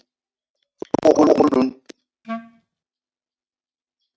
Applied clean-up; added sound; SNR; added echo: neural mask model RNNoise.